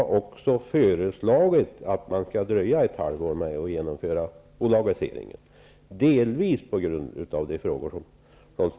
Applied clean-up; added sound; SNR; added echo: none; none; none; none.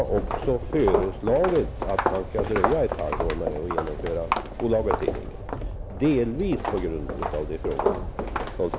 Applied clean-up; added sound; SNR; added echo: none; Walk, footsteps + Train; 2 dB; none.